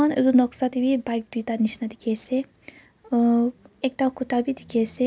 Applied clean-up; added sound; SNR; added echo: none; none; none; none.